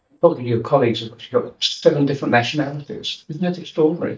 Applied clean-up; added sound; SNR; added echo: neural mask model DeepFilterNet 3.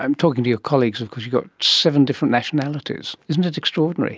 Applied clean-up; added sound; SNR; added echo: none; none; none; none.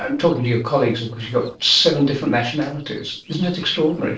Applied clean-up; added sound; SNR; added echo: neural separator model SepFormer DNS4.